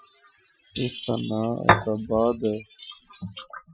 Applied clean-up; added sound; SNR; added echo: classical method Wiener filter.